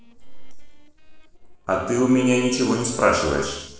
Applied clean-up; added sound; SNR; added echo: neural separator model SepFormer DNS4.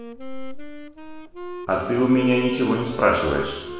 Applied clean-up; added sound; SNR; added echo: none; Wind instrument, woodwind instrument; 14 dB; reverberation time 1.2 s.